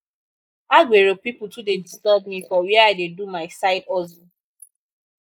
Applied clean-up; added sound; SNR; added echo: neural mask model Resemble Enhance denoiser.